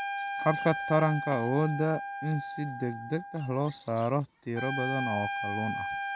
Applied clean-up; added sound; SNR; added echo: none; Trumpet; 5 dB; none.